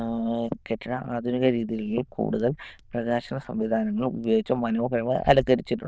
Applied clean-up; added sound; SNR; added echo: neural diffusion model UNIVERSE++.